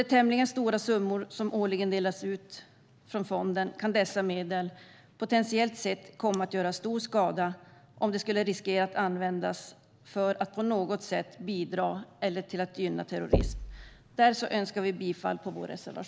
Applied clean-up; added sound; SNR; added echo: none; Knock / Wood; 4 dB; none.